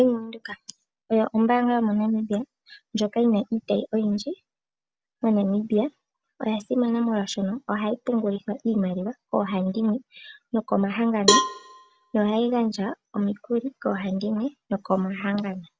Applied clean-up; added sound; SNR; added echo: none; Cowbell; 1 dB; none.